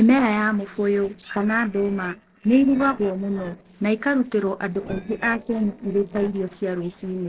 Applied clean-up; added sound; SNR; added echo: neural separator model SepFormer DNS4.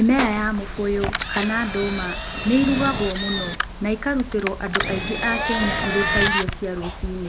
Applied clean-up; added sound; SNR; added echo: none; Engine; 3 dB; none.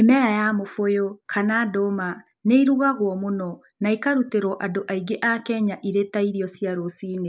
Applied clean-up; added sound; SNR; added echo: none; none; none; none.